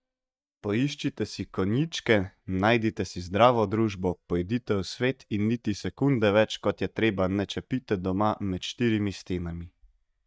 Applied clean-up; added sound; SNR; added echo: neural mask model DeepFilterNet 3.